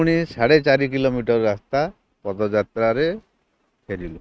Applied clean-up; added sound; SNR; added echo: neural mask model RNNoise.